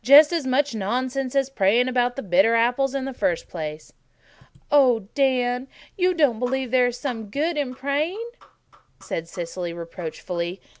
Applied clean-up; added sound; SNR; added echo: none; none; none; none.